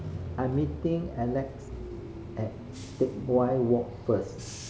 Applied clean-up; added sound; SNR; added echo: none; Bus / Engine; 9 dB; none.